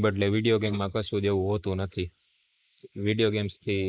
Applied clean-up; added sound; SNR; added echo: neural mask model Resemble Enhance denoiser.